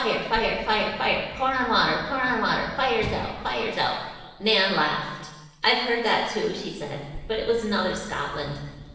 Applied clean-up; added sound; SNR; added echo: none; Sliding door / Slam; 17 dB; reverberation time 1.3 s.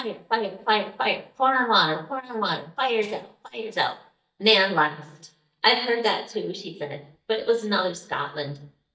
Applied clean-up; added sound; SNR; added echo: neural mask model DeepFilterNet 3.